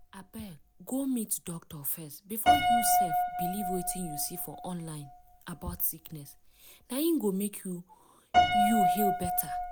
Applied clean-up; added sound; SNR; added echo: none; Piano; -3 dB; none.